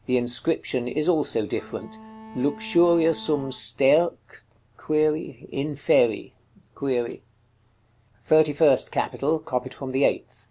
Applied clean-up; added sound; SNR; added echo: none; Bowed string instrument; 18 dB; none.